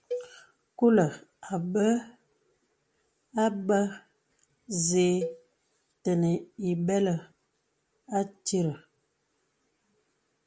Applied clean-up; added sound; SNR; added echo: none; Cowbell; 13 dB; none.